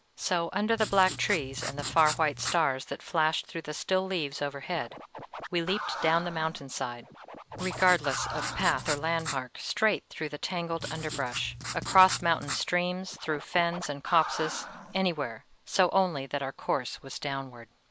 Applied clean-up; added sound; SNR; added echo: none; Scratching (performance technique) + Writing; 9 dB; none.